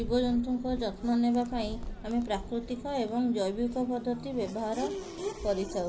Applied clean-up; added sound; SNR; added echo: none; Race car, auto racing / Accelerating, revving, vroom; 10 dB; none.